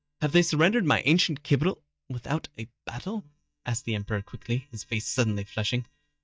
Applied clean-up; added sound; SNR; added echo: neural mask model DeepFilterNet 3.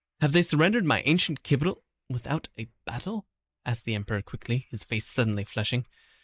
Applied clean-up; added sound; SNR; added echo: neural mask model Resemble Enhance denoiser.